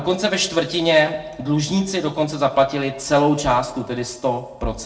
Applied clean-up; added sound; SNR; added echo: none; none; none; reverberation time 0.5 s.